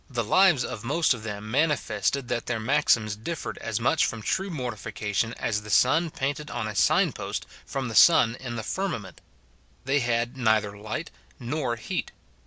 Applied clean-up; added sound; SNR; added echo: none; none; none; none.